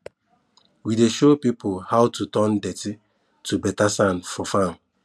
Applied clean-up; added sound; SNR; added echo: none; none; none; none.